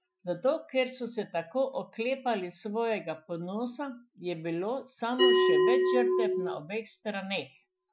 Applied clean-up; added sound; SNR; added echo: classical method Wiener filter.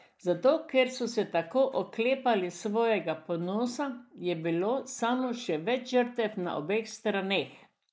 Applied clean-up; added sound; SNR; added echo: neural mask model Resemble Enhance denoiser.